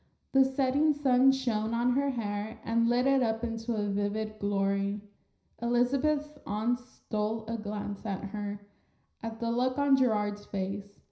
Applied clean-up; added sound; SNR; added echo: none; none; none; reverberation time 0.5 s.